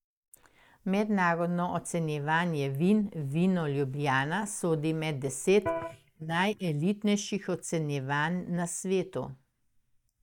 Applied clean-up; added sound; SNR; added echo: neural mask model DeepFilterNet 3.